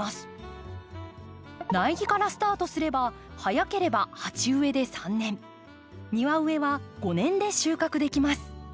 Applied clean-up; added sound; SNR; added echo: none; none; none; none.